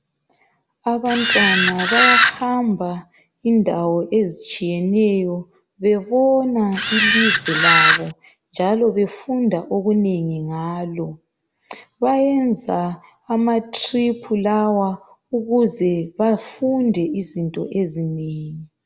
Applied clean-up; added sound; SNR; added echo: none; Camera; -4 dB; none.